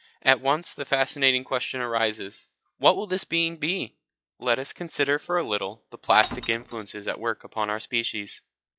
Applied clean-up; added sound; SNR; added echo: classical method log-MMSE.